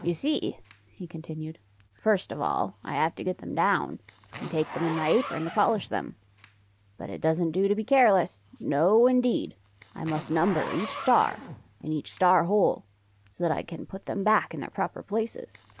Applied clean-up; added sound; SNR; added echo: none; Zipper (clothing); 17 dB; none.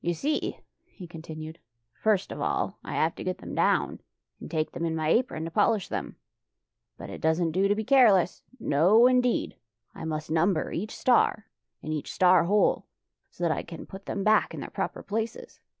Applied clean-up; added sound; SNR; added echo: none; none; none; none.